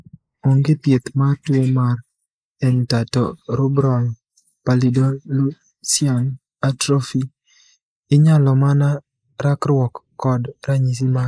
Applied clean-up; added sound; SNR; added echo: neural mask model Resemble Enhance denoiser.